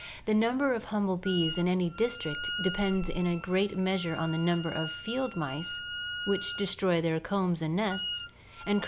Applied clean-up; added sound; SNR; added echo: none; Wind instrument, woodwind instrument; 11 dB; none.